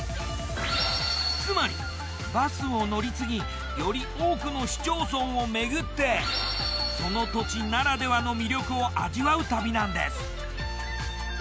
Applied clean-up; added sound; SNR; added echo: none; none; none; none.